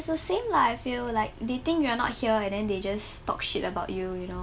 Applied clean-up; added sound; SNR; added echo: none; none; none; none.